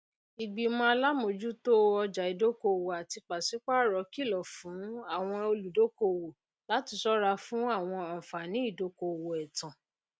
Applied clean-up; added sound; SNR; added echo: none; none; none; none.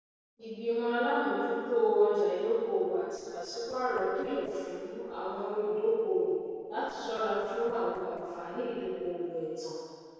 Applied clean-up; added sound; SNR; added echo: neural separator model SepFormer DNS4.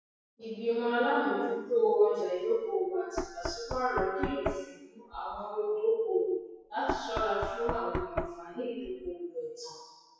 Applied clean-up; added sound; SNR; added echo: classical method WPE with log-MMSE.